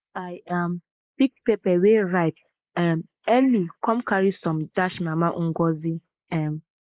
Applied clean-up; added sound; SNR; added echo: neural mask model Resemble Enhance denoiser.